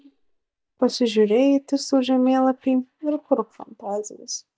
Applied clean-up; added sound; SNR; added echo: neural mask model DeepFilterNet 3.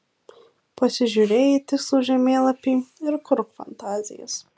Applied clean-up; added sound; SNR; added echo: none; none; none; none.